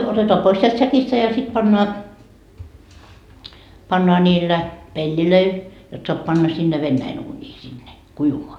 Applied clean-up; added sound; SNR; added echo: none; none; none; none.